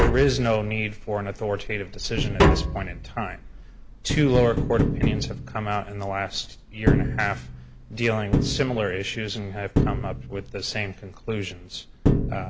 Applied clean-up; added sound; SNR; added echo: none; Tap; -1 dB; none.